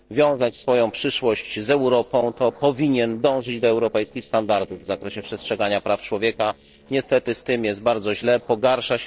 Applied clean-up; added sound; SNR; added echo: neural separator model SepFormer DNS4.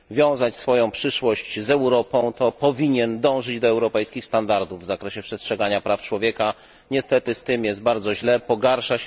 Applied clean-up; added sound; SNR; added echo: none; none; none; none.